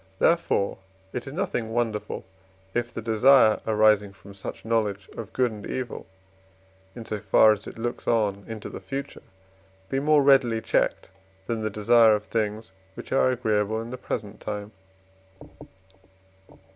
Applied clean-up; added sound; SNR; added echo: none; none; none; none.